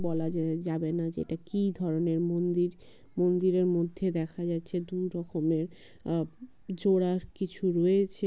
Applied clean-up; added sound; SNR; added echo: none; none; none; none.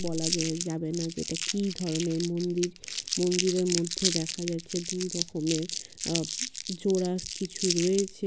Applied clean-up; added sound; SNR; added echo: none; Crumpling, crinkling; 5 dB; none.